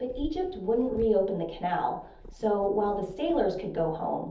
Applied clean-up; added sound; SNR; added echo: none; Purr; 17 dB; reverberation time 0.7 s.